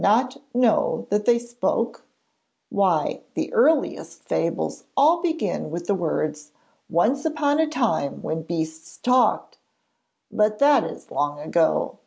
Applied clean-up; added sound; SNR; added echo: none; none; none; none.